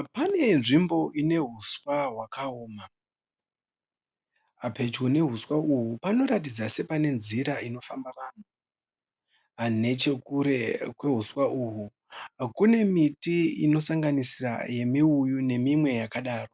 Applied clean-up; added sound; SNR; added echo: none; none; none; none.